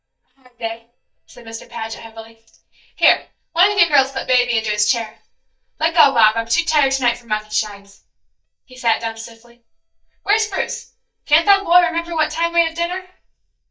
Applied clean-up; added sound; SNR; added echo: neural mask model DeepFilterNet 3.